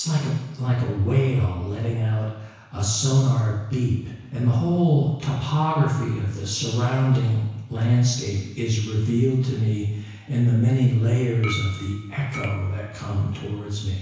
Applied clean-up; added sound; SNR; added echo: none; Chink, clink; 15 dB; reverberation time 1.1 s.